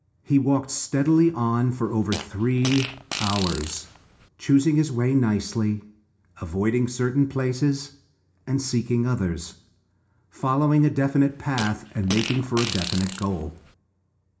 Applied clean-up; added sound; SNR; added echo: none; Fart; 10 dB; reverberation time 0.4 s.